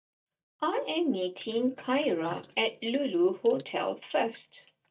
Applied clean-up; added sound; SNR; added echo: neural mask model DeepFilterNet 3.